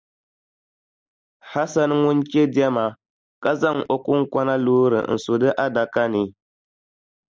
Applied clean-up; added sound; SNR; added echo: none; none; none; none.